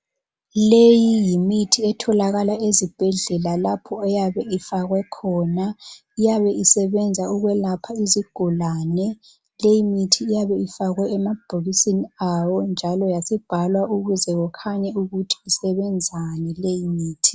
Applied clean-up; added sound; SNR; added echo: none; none; none; none.